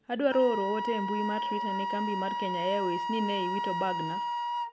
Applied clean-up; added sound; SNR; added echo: none; Wind instrument, woodwind instrument; 1 dB; none.